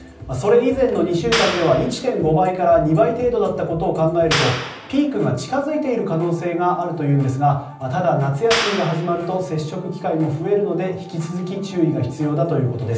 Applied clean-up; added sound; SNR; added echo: none; Clapping; 10 dB; reverberation time 0.6 s.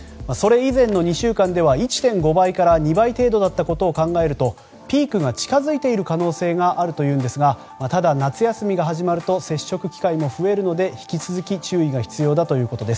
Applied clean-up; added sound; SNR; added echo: none; none; none; none.